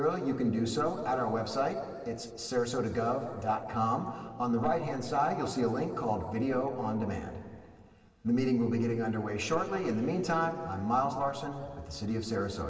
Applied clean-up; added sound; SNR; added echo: none; none; none; reverberation time 2.4 s.